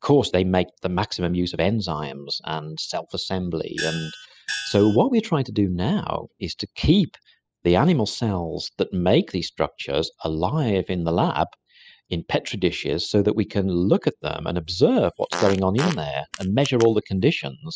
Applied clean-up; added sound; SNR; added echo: classical method spectral subtraction.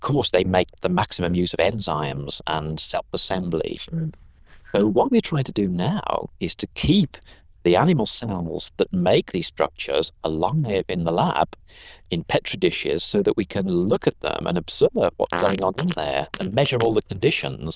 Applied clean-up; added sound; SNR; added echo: neural diffusion model UNIVERSE++.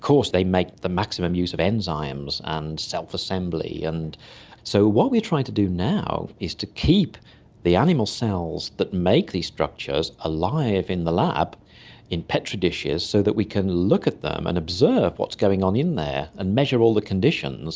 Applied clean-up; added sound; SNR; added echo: none; none; none; none.